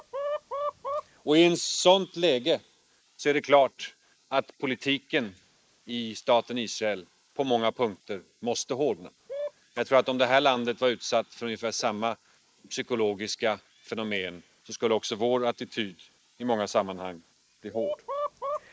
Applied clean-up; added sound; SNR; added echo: neural mask model Resemble Enhance denoiser.